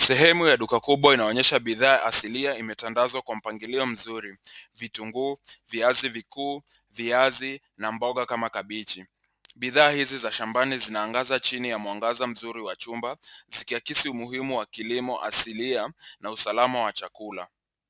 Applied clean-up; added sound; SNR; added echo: none; none; none; none.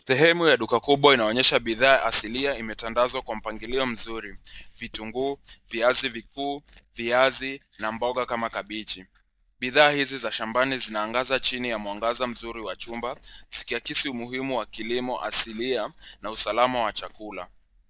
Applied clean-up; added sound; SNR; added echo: neural mask model DeepFilterNet 3.